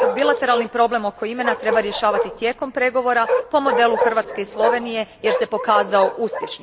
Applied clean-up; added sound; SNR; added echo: none; Bark; 4 dB; none.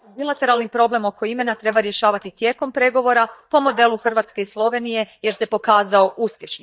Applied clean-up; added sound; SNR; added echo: neural mask model DeepFilterNet 3.